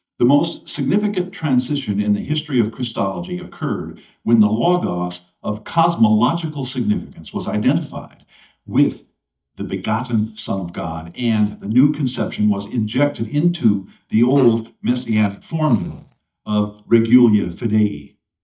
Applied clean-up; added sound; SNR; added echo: neural mask model DeepFilterNet 3.